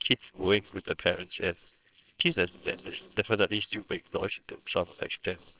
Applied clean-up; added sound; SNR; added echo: neural separator model SepFormer WHAMR!.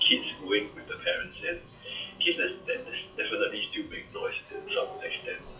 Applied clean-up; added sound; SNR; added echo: classical method WPE with log-MMSE.